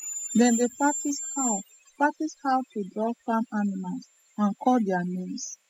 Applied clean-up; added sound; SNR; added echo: classical method spectral subtraction.